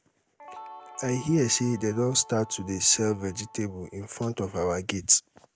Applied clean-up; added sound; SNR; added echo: none; Guitar; 19 dB; none.